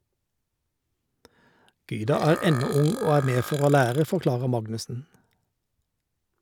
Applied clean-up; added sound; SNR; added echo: none; Burping, eructation; 13 dB; none.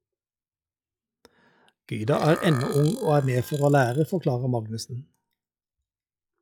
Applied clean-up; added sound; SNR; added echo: classical method log-MMSE.